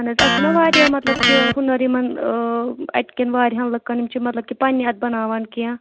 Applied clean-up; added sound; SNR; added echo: none; Electric guitar; 1 dB; none.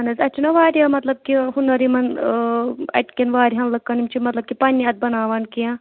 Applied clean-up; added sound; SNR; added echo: none; none; none; none.